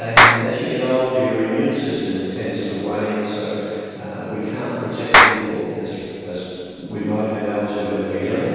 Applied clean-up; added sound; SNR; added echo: none; Clapping; -2 dB; reverberation time 2.2 s.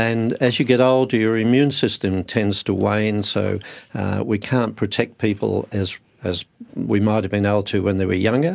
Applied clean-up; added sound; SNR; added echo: none; none; none; none.